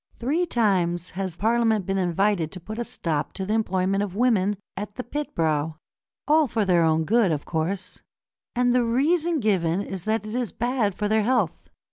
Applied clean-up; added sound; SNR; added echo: none; none; none; none.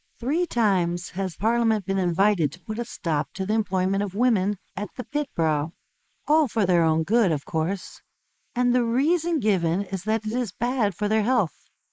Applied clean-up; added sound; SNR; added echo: neural mask model Resemble Enhance denoiser.